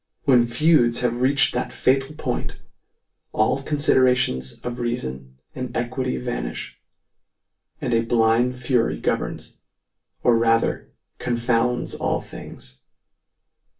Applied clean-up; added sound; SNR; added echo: none; none; none; reverberation time 0.2 s.